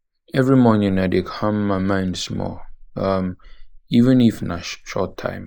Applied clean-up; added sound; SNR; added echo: neural mask model Resemble Enhance denoiser.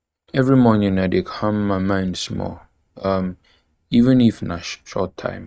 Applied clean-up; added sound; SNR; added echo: neural mask model RNNoise.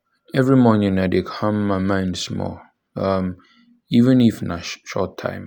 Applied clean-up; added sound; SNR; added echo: none; none; none; none.